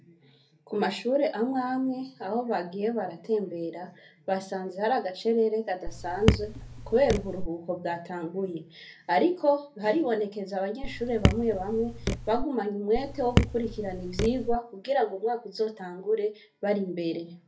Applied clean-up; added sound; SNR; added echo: none; Raindrop / Drip; 0 dB; reverberation time 0.3 s.